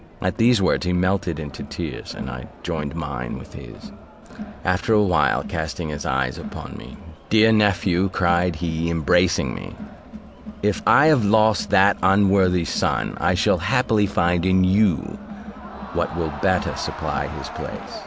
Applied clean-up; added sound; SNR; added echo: none; Crowd; 14 dB; none.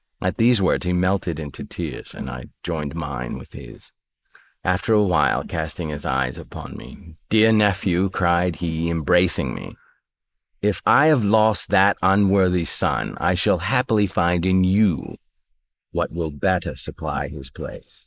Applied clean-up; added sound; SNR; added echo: neural mask model Resemble Enhance denoiser.